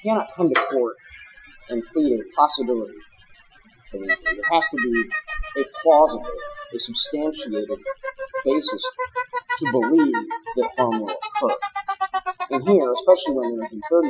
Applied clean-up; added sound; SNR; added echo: classical method Wiener filter.